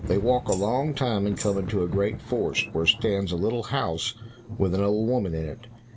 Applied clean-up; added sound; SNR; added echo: none; Tambourine + Thunder / Rain; 12 dB; none.